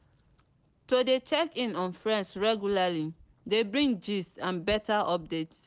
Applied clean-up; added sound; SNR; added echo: none; none; none; none.